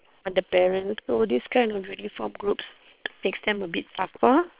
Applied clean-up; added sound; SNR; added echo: neural separator model SepFormer WHAM!.